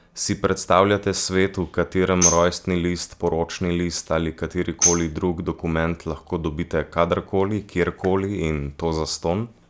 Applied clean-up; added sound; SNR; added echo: none; Tambourine; 2 dB; none.